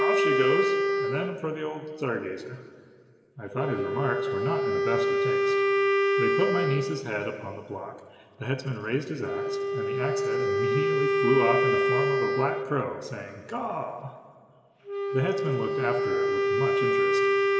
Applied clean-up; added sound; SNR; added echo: none; Wind instrument, woodwind instrument; -5 dB; reverberation time 2.9 s.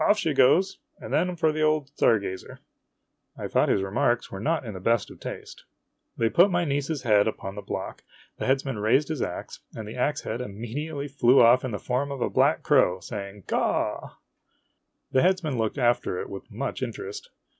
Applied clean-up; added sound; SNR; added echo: none; none; none; none.